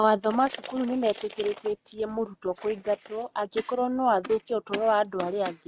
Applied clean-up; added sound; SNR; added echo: neural mask model RNNoise.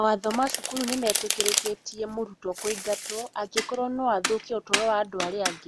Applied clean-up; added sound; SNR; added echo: none; Domestic sounds, home sounds; 3 dB; none.